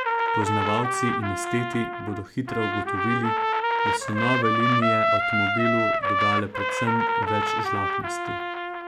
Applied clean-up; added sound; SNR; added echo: none; Trumpet; -4 dB; none.